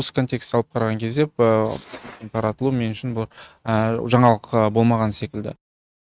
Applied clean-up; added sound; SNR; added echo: neural mask model RNNoise.